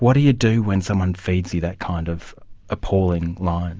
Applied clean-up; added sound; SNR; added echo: none; none; none; none.